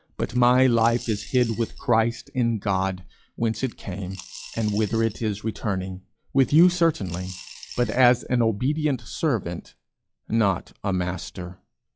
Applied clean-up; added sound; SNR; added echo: classical method log-MMSE.